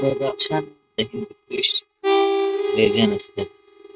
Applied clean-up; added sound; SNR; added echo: neural mask model RNNoise.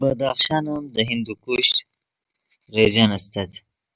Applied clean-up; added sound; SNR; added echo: none; none; none; none.